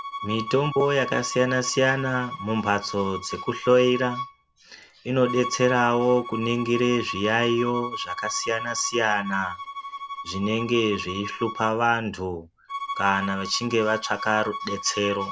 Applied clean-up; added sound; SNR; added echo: none; Bowed string instrument; 10 dB; none.